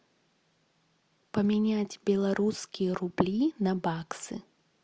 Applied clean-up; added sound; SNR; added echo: none; none; none; none.